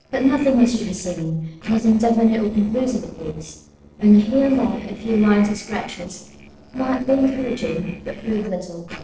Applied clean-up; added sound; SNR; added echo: neural separator model SepFormer DNS4.